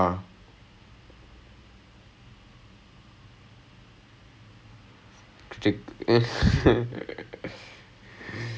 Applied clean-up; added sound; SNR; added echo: none; none; none; none.